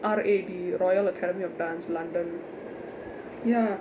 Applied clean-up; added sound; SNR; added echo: none; none; none; none.